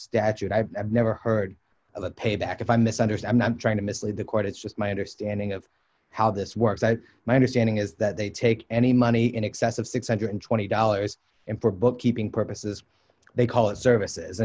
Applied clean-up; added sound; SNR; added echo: none; none; none; none.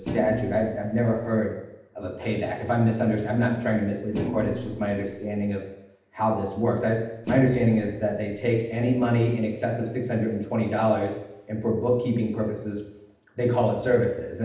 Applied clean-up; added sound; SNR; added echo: none; Thump, thud; 8 dB; reverberation time 0.8 s.